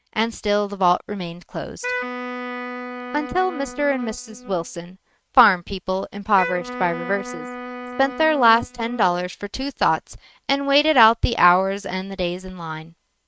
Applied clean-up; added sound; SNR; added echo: neural mask model RNNoise.